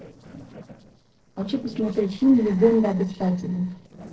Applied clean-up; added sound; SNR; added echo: neural separator model SepFormer DNS4.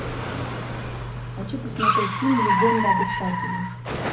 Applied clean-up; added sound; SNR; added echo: none; Car; -2 dB; reverberation time 0.4 s.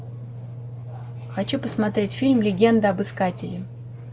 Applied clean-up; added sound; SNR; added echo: none; none; none; none.